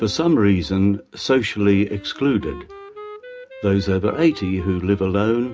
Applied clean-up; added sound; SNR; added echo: none; Wind instrument, woodwind instrument; 19 dB; reverberation time 0.3 s.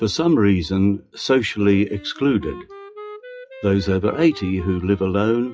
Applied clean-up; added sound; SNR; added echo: classical method WPE with log-MMSE.